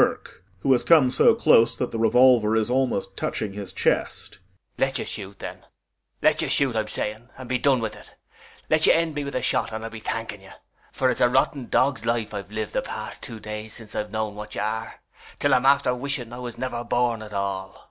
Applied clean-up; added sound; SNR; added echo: none; none; none; none.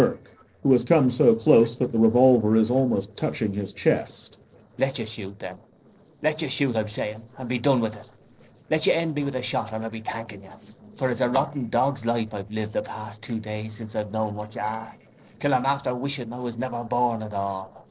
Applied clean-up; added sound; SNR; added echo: neural separator model SepFormer DNS4.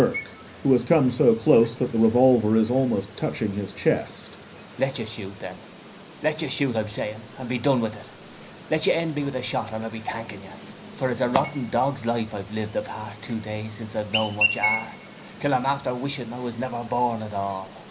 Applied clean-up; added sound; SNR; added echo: none; Chirp, tweet; 11 dB; reverberation time 0.5 s.